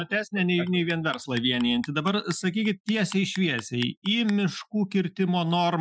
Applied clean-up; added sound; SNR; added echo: classical method Wiener filter.